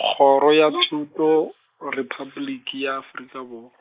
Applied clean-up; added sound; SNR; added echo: neural mask model Resemble Enhance denoiser.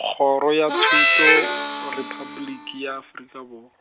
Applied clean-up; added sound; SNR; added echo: none; Harmonica; -3 dB; none.